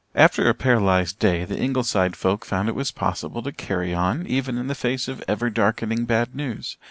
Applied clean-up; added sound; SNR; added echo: none; none; none; none.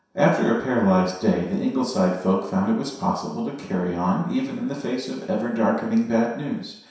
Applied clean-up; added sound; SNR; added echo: none; none; none; reverberation time 0.7 s.